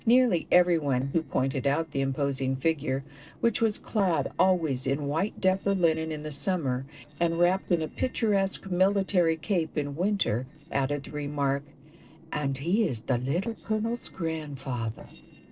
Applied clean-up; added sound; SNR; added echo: neural separator model SepFormer DNS4.